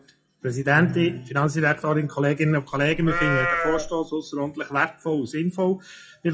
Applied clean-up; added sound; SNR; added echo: classical method WPE with log-MMSE.